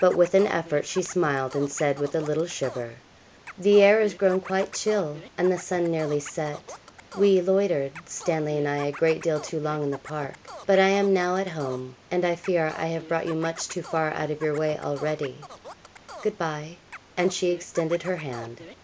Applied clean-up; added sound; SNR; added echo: none; Scratching (performance technique); 19 dB; none.